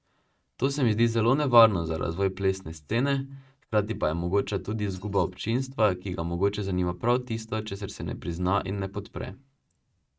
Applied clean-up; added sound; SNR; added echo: neural mask model RNNoise.